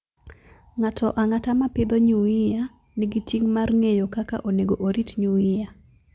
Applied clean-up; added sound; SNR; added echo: none; none; none; none.